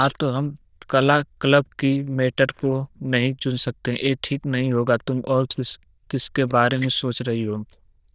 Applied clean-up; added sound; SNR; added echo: neural diffusion model UNIVERSE++.